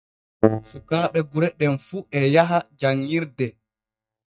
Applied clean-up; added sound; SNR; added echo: neural mask model DeepFilterNet 3.